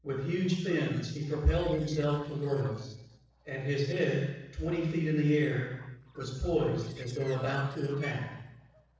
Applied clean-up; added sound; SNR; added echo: neural separator model SepFormer DNS4.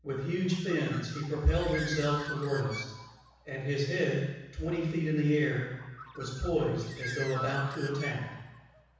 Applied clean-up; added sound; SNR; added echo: none; Bird; 12 dB; reverberation time 1.1 s.